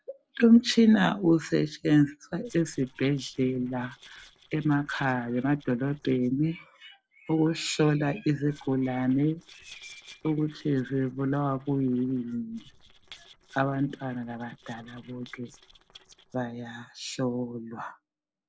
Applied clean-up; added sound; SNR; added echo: neural separator model SepFormer DNS4.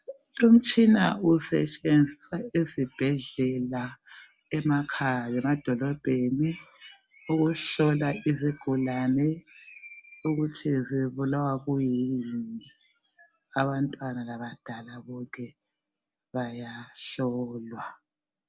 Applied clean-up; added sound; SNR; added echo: none; none; none; none.